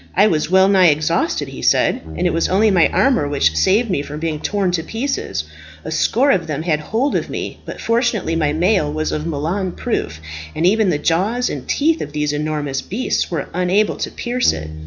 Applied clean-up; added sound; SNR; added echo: none; Bass guitar; 15 dB; none.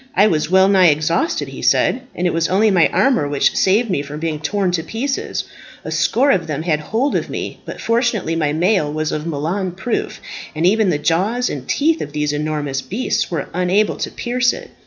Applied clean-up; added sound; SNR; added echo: none; none; none; none.